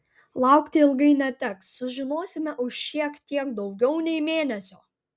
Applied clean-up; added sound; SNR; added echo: none; none; none; none.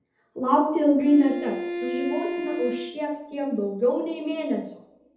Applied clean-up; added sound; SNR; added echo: none; Bowed string instrument; 7 dB; reverberation time 2.1 s.